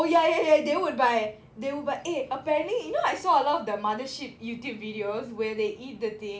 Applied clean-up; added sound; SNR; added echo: none; none; none; none.